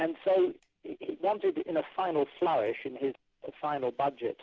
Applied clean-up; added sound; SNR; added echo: none; none; none; none.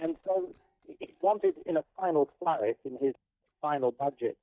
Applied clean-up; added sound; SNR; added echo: neural mask model DeepFilterNet 3.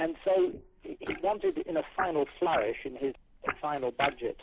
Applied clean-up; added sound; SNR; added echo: neural mask model Resemble Enhance denoiser.